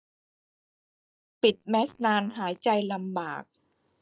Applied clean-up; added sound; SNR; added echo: neural mask model DeepFilterNet 3.